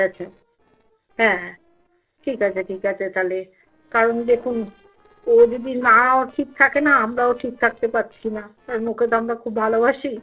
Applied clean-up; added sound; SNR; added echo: neural separator model SepFormer DNS4.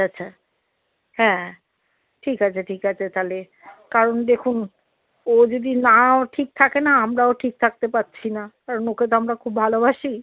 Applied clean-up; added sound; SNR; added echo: none; none; none; none.